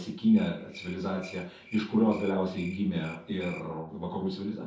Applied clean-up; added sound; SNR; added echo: none; Cricket; 19 dB; reverberation time 0.5 s.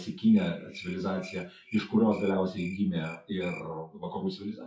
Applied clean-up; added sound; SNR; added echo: classical method WPE with log-MMSE.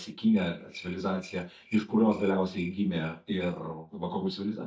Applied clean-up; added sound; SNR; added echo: neural mask model DeepFilterNet 3.